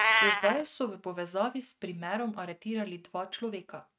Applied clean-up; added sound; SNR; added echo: neural mask model RNNoise.